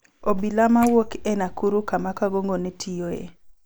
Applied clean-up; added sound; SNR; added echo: neural mask model Resemble Enhance denoiser.